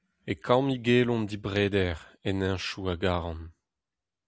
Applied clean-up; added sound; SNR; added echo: none; none; none; none.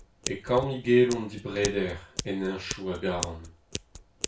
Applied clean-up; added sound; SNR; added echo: none; Scissors; 11 dB; reverberation time 0.3 s.